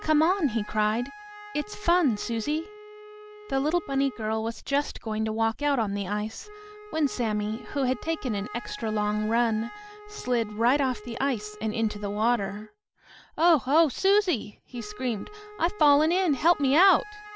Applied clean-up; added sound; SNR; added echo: none; Wind instrument, woodwind instrument; 18 dB; none.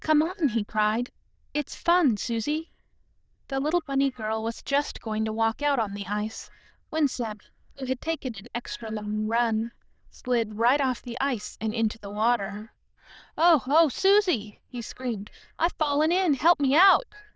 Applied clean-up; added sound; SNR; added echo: neural diffusion model UNIVERSE++.